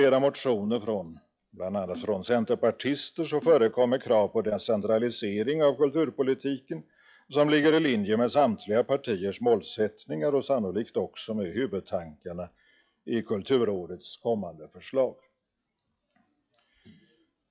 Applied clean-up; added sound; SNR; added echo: classical method log-MMSE.